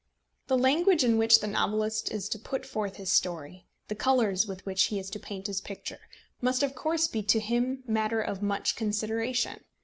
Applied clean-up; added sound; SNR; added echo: none; none; none; none.